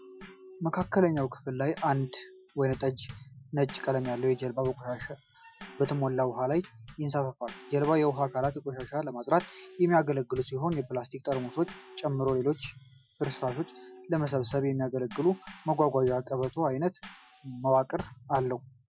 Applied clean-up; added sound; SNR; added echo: classical method Wiener filter.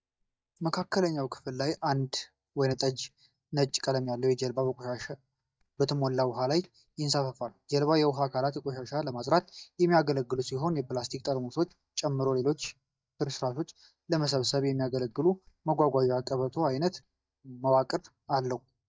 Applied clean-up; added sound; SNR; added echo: neural mask model DeepFilterNet 3.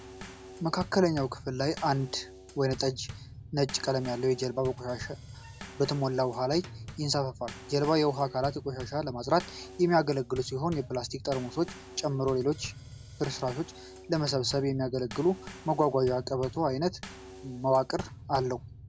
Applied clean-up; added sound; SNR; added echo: none; Bass drum / Snare drum / Drum kit; 14 dB; none.